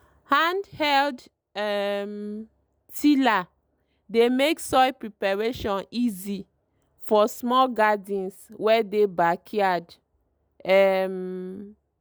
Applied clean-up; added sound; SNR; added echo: none; none; none; none.